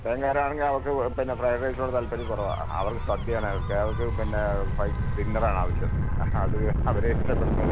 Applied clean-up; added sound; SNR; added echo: none; Gull, seagull / Waves, surf / Siren; -2 dB; none.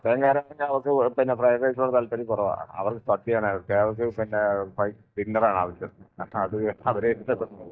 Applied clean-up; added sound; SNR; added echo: neural mask model DeepFilterNet 3.